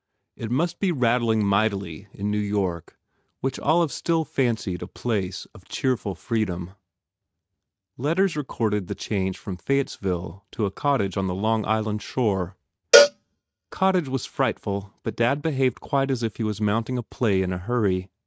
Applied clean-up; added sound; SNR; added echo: neural mask model RNNoise.